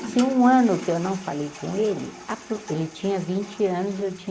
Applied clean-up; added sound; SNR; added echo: none; Toilet flush; 16 dB; none.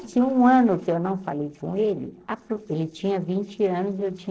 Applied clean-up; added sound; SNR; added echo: neural separator model SepFormer DNS4.